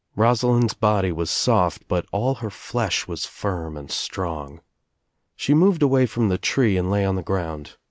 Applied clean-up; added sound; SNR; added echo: none; none; none; none.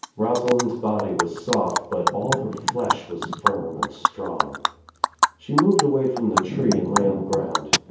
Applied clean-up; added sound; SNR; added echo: none; Animal; 1 dB; reverberation time 0.7 s.